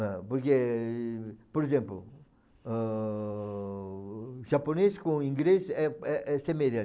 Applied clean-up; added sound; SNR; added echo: none; none; none; none.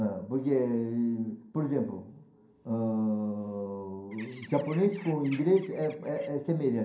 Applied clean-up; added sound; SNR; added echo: none; Bird; 20 dB; reverberation time 0.5 s.